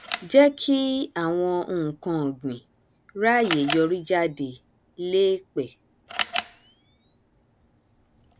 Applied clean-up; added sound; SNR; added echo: none; Camera; 10 dB; none.